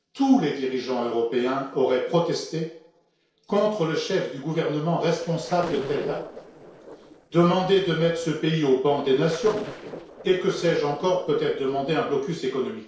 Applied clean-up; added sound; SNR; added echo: neural separator model SepFormer DNS4.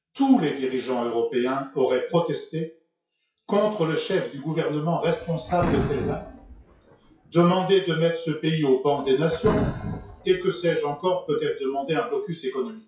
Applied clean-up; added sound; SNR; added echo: classical method WPE with log-MMSE.